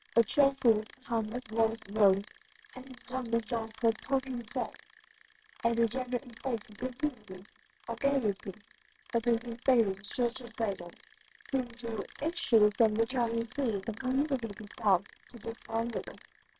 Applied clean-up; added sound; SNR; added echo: neural separator model SepFormer WHAMR!.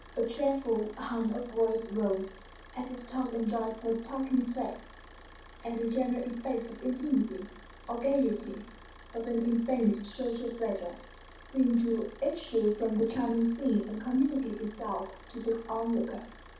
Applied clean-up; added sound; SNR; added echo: none; Idling / Car; 19 dB; reverberation time 0.6 s.